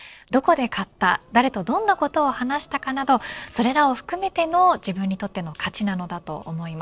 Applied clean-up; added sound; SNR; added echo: neural separator model SepFormer DNS4.